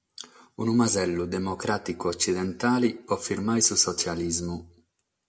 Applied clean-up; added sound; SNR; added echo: none; none; none; none.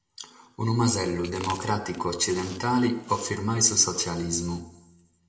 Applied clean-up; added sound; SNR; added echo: none; Chewing, mastication; 19 dB; reverberation time 0.7 s.